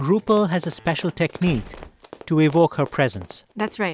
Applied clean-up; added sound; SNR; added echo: none; Squeak / Slam / Wood + Run; 19 dB; none.